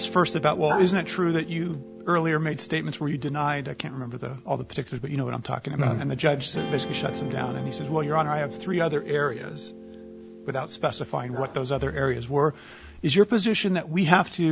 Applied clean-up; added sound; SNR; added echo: none; Guitar; 14 dB; none.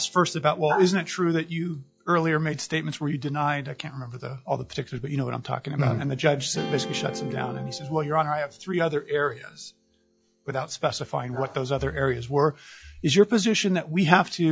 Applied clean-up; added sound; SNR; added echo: classical method log-MMSE.